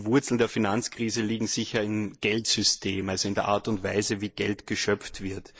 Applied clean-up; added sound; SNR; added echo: neural mask model Resemble Enhance denoiser.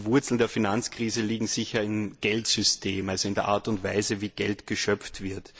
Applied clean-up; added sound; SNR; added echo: neural separator model SepFormer DNS4.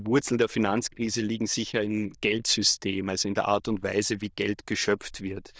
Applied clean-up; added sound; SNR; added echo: neural diffusion model UNIVERSE++.